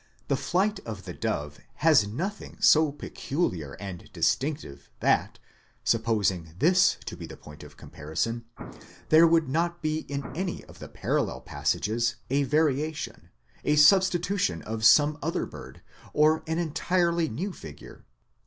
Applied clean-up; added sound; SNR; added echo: none; Explosion; 16 dB; none.